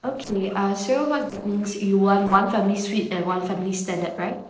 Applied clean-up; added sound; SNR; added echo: neural separator model SepFormer DNS4.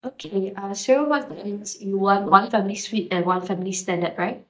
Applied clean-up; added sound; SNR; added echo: neural mask model DeepFilterNet 3.